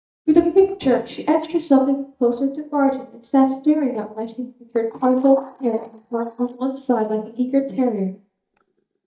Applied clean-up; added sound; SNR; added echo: neural mask model DeepFilterNet 3.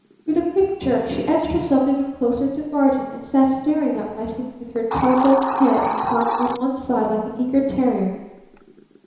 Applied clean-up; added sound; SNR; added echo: none; Hiss; 9 dB; reverberation time 1.0 s.